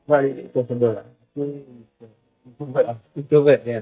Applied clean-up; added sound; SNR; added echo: neural mask model DeepFilterNet 3.